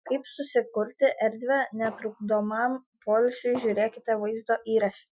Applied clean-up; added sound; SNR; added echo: classical method Wiener filter.